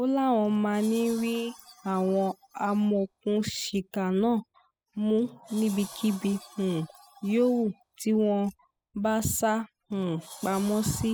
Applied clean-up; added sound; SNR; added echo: classical method spectral subtraction.